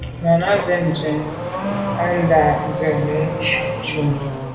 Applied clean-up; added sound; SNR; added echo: none; Accelerating, revving, vroom / Car; 6 dB; reverberation time 0.8 s.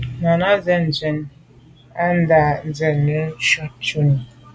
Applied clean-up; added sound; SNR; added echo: none; none; none; none.